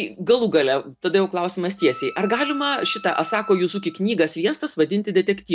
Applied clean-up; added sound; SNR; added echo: none; Wind instrument, woodwind instrument; 13 dB; none.